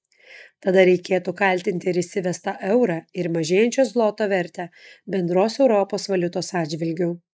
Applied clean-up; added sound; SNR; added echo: neural mask model Resemble Enhance denoiser.